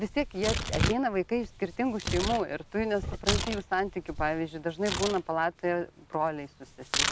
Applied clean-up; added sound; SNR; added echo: none; Tearing; 4 dB; none.